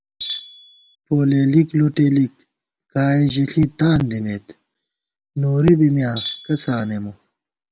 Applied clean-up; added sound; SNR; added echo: none; Tools; 11 dB; none.